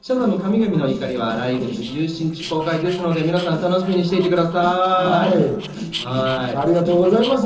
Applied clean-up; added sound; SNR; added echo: neural separator model SepFormer DNS4.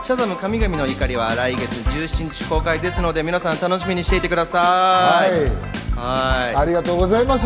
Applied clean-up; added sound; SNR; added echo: none; none; none; none.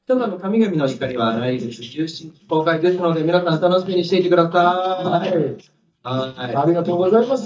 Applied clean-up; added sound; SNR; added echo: neural mask model DeepFilterNet 3.